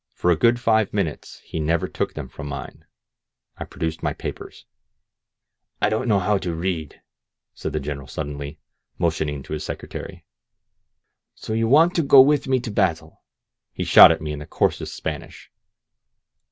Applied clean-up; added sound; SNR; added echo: none; none; none; none.